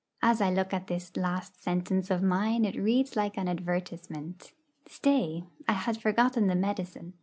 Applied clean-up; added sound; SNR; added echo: none; none; none; none.